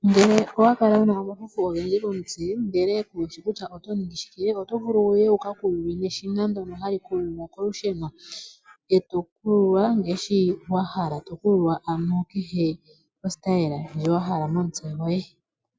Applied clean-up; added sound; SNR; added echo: none; none; none; none.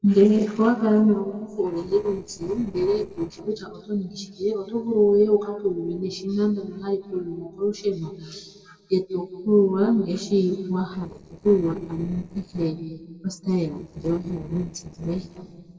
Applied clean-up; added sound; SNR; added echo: neural separator model SepFormer DNS4.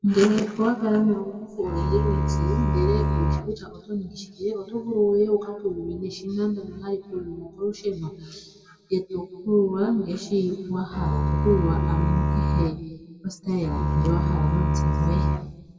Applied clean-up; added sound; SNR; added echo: none; Bowed string instrument; -2 dB; reverberation time 1.3 s.